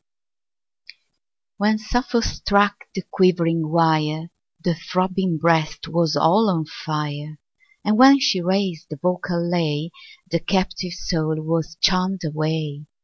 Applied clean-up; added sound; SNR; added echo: none; none; none; none.